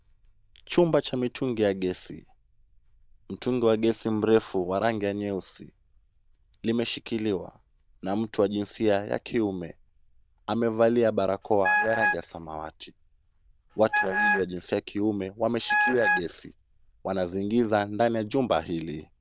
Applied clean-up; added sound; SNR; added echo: neural diffusion model UNIVERSE++.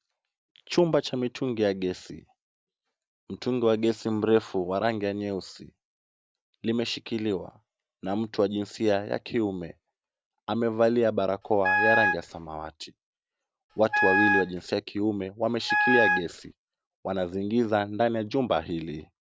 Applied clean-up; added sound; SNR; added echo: none; Wind instrument, woodwind instrument; -3 dB; none.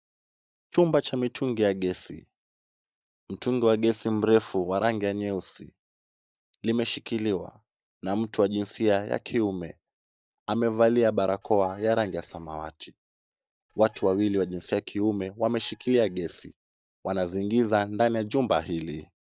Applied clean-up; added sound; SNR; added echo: neural mask model DeepFilterNet 3.